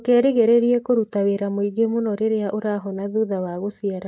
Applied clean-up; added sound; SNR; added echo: neural mask model Resemble Enhance denoiser.